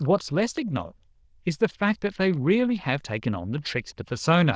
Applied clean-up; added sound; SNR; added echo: neural diffusion model UNIVERSE++.